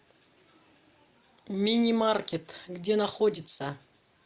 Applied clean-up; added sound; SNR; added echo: none; none; none; none.